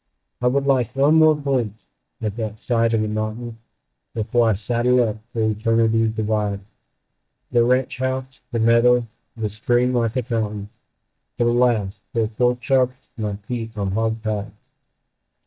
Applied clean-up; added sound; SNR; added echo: neural mask model DeepFilterNet 3.